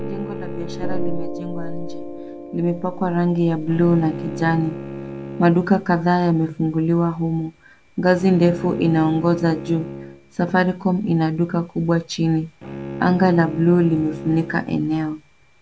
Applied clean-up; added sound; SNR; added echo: none; Bowed string instrument + Piano; 10 dB; none.